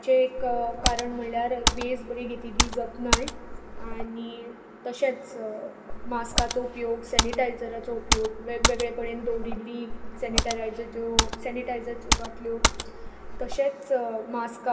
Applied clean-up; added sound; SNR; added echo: none; Computer keyboard; -1 dB; reverberation time 1.3 s.